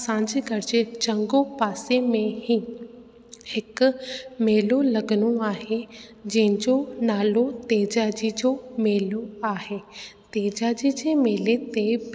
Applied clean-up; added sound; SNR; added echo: none; none; none; none.